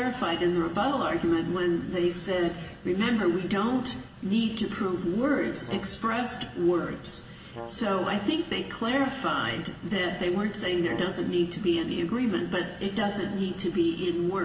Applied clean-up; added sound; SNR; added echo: none; Brass instrument; 18 dB; reverberation time 0.7 s.